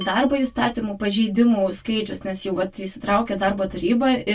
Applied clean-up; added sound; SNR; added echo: none; Dishes, pots, and pans / Glass / Bell; 17 dB; reverberation time 0.1 s.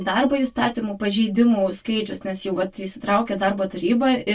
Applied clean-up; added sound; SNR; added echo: neural separator model SepFormer DNS4.